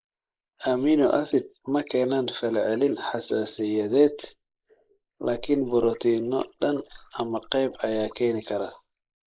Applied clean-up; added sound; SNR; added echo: neural mask model Resemble Enhance denoiser.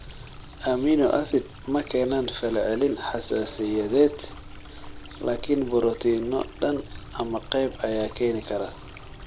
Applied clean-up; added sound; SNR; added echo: none; Stream; 15 dB; none.